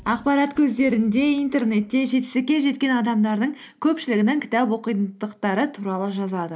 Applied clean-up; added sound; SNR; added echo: none; none; none; none.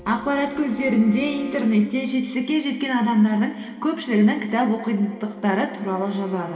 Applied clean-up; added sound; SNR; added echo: none; Bowed string instrument; 20 dB; reverberation time 2.2 s.